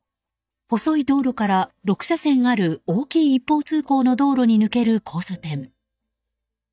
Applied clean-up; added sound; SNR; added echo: neural mask model DeepFilterNet 3.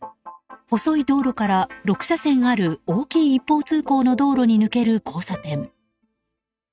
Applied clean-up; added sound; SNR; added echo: neural mask model RNNoise.